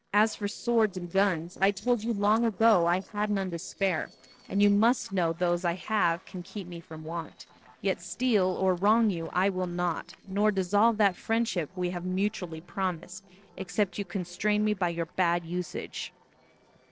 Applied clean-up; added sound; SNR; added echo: neural separator model SepFormer DNS4.